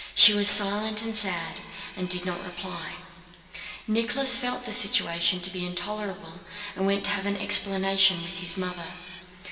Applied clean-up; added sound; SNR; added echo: none; Screech; 18 dB; reverberation time 2.3 s.